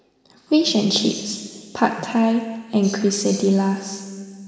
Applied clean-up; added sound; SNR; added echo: none; Tambourine; 17 dB; reverberation time 2.8 s.